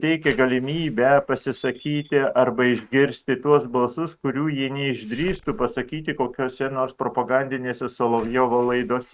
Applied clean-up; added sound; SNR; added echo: neural mask model RNNoise.